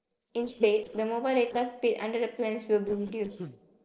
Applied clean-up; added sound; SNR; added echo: neural separator model SepFormer DNS4.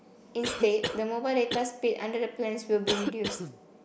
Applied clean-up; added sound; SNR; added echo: none; Cough; 7 dB; none.